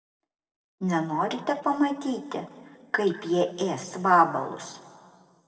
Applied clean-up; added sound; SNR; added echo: none; none; none; reverberation time 1.6 s.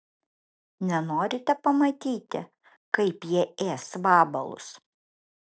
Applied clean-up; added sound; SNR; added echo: none; none; none; none.